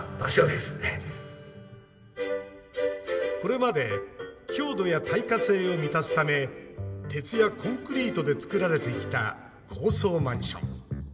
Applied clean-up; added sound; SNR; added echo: none; none; none; reverberation time 2.1 s.